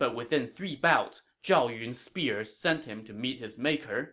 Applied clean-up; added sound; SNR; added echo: none; none; none; none.